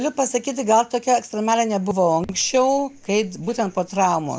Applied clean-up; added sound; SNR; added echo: none; none; none; none.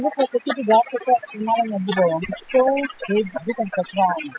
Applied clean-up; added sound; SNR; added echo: classical method spectral subtraction.